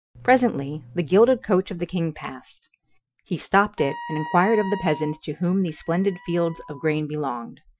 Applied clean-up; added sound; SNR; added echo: classical method Wiener filter.